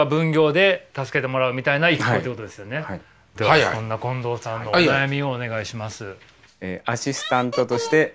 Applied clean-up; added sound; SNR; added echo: none; none; none; none.